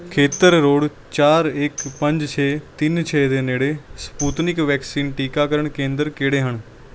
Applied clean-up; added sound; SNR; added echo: none; Tambourine; 20 dB; none.